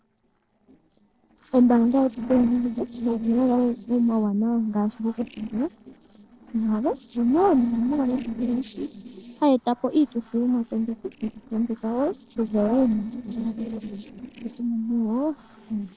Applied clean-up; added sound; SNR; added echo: neural separator model SepFormer DNS4.